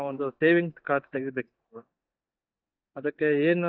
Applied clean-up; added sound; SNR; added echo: neural mask model DeepFilterNet 3.